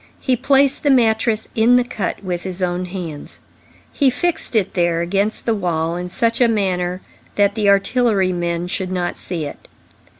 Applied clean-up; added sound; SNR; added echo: none; none; none; none.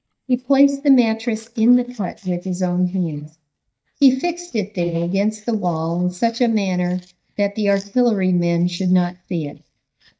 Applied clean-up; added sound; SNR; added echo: neural mask model DeepFilterNet 3.